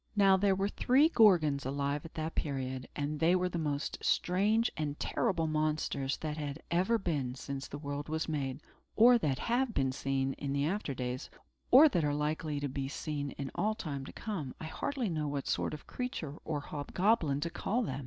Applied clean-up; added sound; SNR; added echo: none; none; none; none.